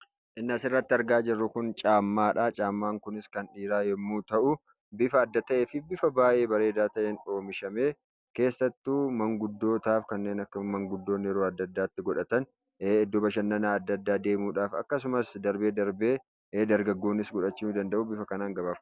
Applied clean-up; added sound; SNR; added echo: none; none; none; none.